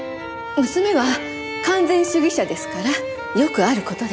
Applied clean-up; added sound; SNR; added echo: none; none; none; none.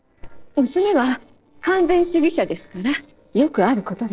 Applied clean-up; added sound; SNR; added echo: neural separator model SepFormer DNS4.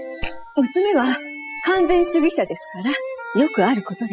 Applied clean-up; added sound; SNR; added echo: classical method spectral subtraction.